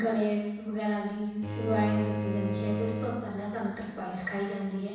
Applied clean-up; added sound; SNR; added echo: none; Bowed string instrument; 3 dB; reverberation time 1.1 s.